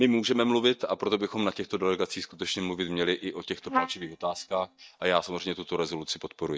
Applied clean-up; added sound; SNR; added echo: neural mask model DeepFilterNet 3.